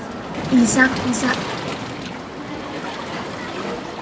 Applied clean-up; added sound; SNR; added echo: none; Waves, surf; 8 dB; none.